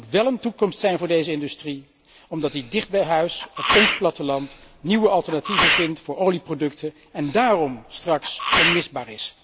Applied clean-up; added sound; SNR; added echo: none; Sneeze; 2 dB; none.